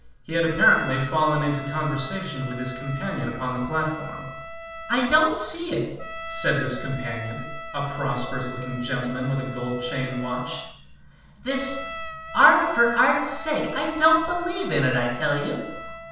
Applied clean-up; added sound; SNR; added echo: none; Trumpet; 13 dB; reverberation time 0.7 s.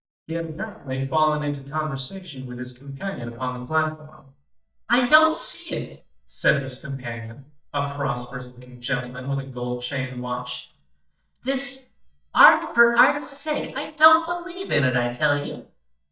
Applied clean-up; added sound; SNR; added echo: neural mask model DeepFilterNet 3.